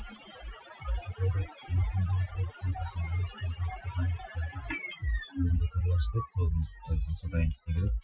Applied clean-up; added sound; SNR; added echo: classical method Wiener filter.